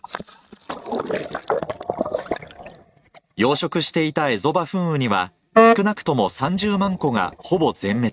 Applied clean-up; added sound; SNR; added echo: neural mask model RNNoise.